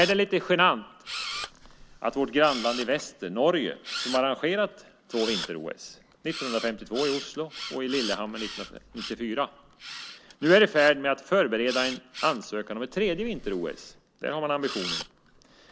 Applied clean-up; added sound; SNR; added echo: none; Camera; 12 dB; none.